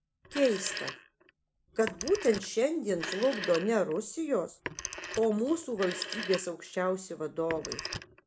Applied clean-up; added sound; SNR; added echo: none; Telephone; 10 dB; none.